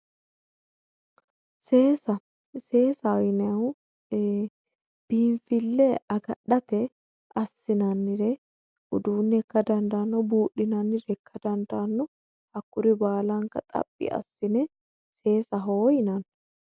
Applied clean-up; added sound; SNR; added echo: none; none; none; none.